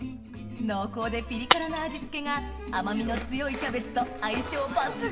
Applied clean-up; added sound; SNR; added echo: none; Shatter; 3 dB; reverberation time 1.3 s.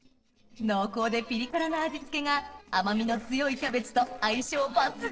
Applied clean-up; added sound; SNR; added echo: neural separator model SepFormer DNS4.